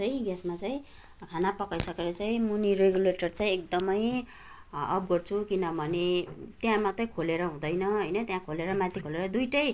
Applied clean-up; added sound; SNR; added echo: none; none; none; none.